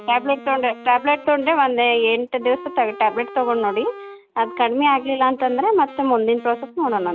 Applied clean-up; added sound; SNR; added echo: none; Wind instrument, woodwind instrument; 18 dB; none.